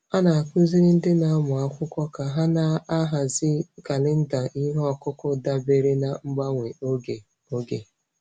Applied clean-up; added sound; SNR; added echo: none; none; none; none.